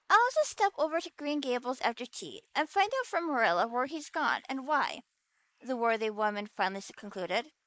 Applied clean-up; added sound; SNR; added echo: neural mask model Resemble Enhance denoiser.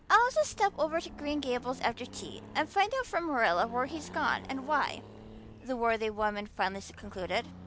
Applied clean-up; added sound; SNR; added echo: none; Accelerating, revving, vroom; 17 dB; none.